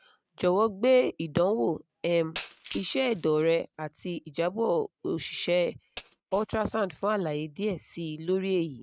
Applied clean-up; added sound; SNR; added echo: neural mask model RNNoise.